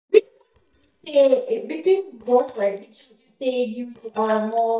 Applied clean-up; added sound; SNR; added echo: neural mask model DeepFilterNet 3.